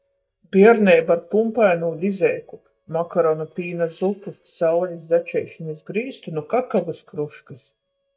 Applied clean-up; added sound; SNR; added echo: neural mask model DeepFilterNet 3.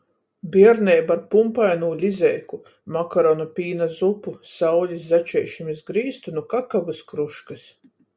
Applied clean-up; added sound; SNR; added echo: none; none; none; none.